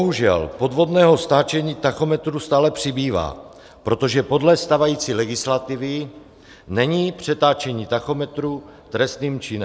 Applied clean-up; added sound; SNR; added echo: none; none; none; none.